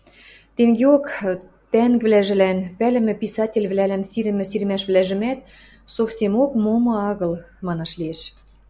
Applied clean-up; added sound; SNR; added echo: none; none; none; none.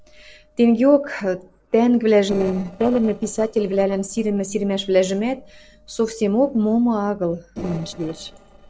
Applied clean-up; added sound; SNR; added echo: neural separator model SepFormer DNS4.